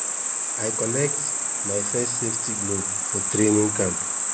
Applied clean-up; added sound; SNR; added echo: none; Cricket; -3 dB; none.